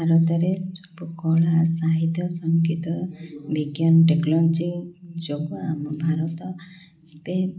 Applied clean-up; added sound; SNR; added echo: none; none; none; none.